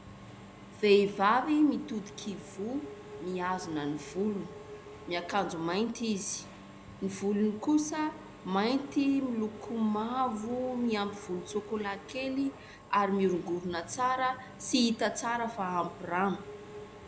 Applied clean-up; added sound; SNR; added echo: none; Engine / Mechanisms; 16 dB; none.